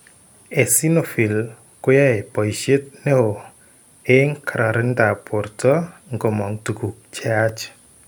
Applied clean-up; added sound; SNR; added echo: none; none; none; none.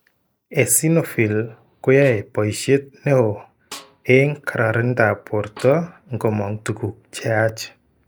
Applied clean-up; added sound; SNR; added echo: neural mask model DeepFilterNet 3.